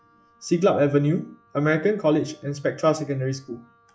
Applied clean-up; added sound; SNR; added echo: classical method log-MMSE.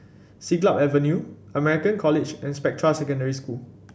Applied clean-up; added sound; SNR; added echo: none; none; none; none.